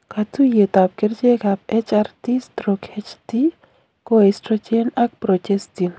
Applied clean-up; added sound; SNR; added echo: none; none; none; none.